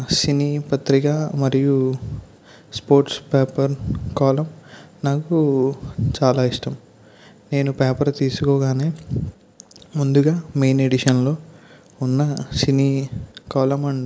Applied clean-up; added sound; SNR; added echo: none; none; none; none.